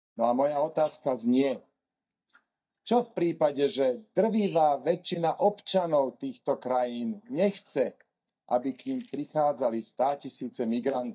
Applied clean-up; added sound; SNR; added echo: neural mask model DeepFilterNet 3.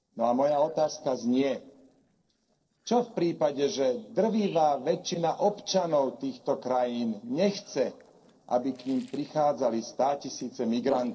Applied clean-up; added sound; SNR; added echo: neural separator model SepFormer DNS4.